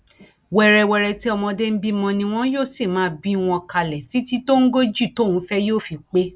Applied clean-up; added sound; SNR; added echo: none; none; none; none.